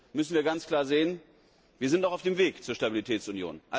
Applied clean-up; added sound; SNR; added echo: none; none; none; none.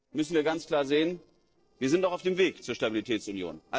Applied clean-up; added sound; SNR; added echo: neural separator model SepFormer DNS4.